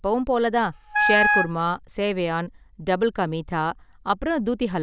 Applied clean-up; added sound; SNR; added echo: none; Wind instrument, woodwind instrument; -3 dB; none.